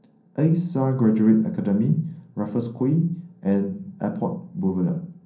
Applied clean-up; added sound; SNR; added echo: none; none; none; reverberation time 0.6 s.